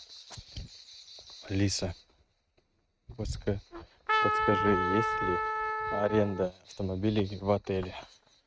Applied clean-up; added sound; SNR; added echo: neural mask model RNNoise.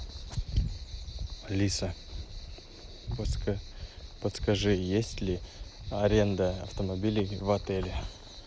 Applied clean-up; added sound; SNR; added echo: none; none; none; none.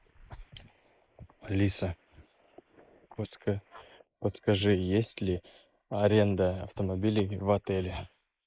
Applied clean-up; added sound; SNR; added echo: neural mask model Resemble Enhance denoiser.